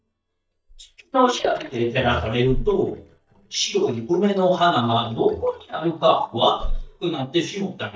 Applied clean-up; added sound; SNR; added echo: neural mask model DeepFilterNet 3.